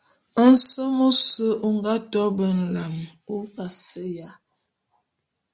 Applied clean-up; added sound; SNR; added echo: none; none; none; none.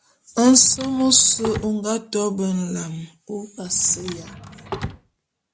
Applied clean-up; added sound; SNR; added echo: none; Drawer open or close; 14 dB; none.